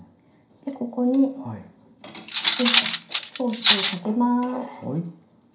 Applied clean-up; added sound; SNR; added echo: none; Cutlery, silverware; -3 dB; reverberation time 0.5 s.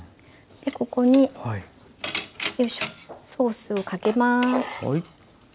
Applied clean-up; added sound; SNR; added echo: none; none; none; none.